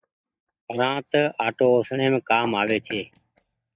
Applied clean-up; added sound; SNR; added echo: neural mask model DeepFilterNet 3.